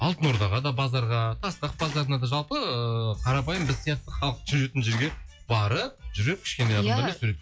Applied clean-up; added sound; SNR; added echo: classical method log-MMSE.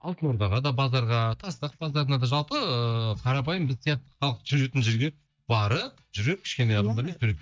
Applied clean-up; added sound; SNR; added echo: neural mask model DeepFilterNet 3.